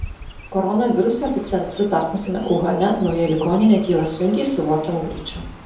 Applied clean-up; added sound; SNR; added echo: none; Chirp, tweet; 17 dB; reverberation time 2.6 s.